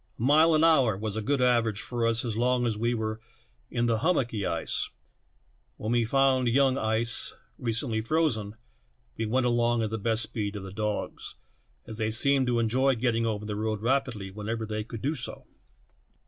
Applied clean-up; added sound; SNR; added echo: none; none; none; none.